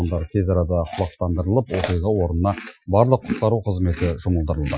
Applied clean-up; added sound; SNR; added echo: classical method Wiener filter.